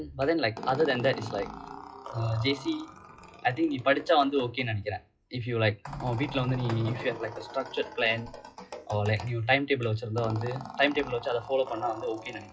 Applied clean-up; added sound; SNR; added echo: classical method WPE with log-MMSE.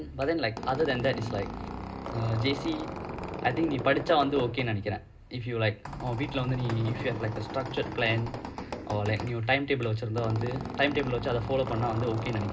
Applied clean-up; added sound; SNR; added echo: none; Squeak; 8 dB; reverberation time 0.2 s.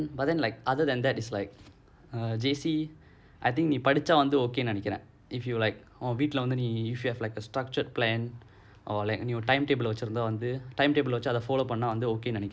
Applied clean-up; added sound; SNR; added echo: none; none; none; none.